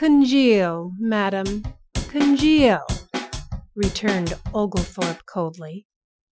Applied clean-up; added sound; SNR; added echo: classical method Wiener filter.